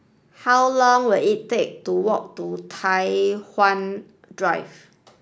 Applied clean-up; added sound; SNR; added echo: none; none; none; none.